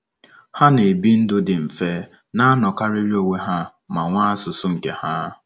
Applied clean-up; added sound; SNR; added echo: none; none; none; none.